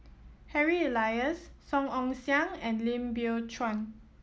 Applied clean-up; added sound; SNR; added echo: none; none; none; none.